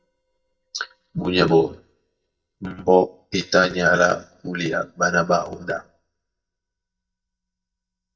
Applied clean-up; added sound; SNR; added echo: neural mask model DeepFilterNet 3.